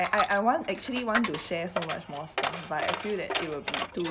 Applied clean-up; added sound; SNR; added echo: none; Coin (dropping); 3 dB; none.